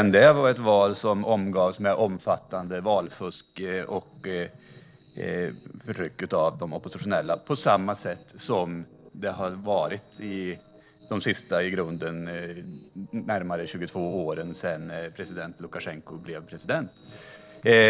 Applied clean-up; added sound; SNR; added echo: neural separator model SepFormer DNS4.